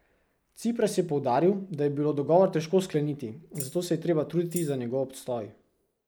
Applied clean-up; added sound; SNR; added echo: neural mask model Resemble Enhance denoiser.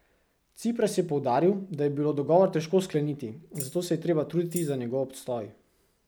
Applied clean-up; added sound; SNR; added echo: none; Tambourine; 16 dB; none.